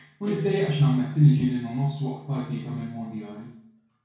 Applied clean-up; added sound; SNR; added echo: none; Guitar; 12 dB; reverberation time 0.6 s.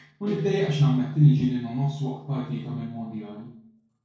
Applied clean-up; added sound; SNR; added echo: neural separator model SepFormer DNS4.